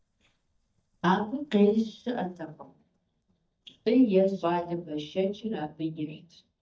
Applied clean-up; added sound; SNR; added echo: neural mask model DeepFilterNet 3.